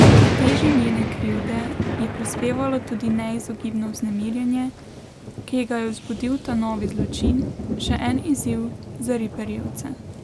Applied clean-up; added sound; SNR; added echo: none; Thunder; -2 dB; none.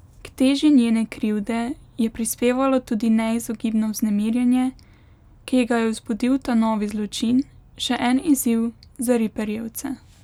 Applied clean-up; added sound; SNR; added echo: none; none; none; none.